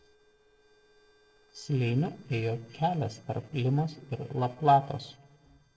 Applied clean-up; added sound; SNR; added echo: neural separator model SepFormer DNS4.